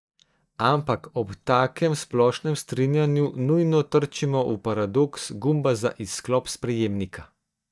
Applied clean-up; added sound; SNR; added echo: neural mask model DeepFilterNet 3.